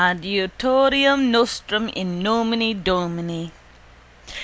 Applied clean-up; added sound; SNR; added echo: none; none; none; none.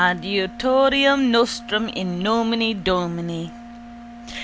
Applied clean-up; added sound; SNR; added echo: none; Wind instrument, woodwind instrument; 18 dB; none.